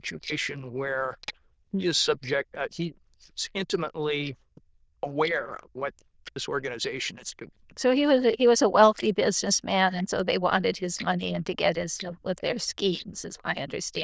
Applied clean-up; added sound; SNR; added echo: neural diffusion model UNIVERSE++.